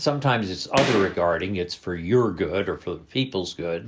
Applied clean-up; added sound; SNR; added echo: none; Gunshot, gunfire; 6 dB; none.